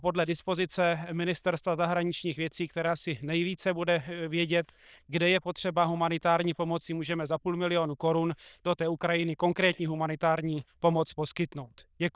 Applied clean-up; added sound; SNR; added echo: neural diffusion model UNIVERSE++.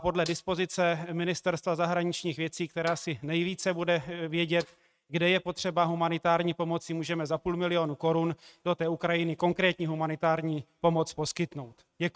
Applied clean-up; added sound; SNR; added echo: neural mask model RNNoise.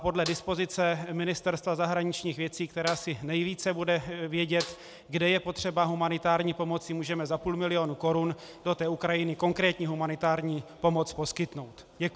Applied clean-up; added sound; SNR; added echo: none; Snare drum; 16 dB; none.